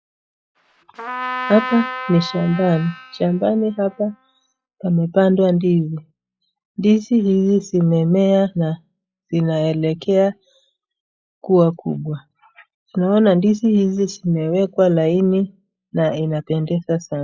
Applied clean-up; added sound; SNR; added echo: classical method log-MMSE.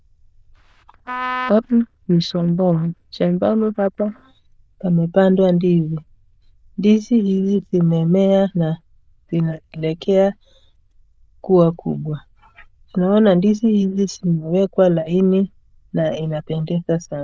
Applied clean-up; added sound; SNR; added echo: neural diffusion model UNIVERSE++.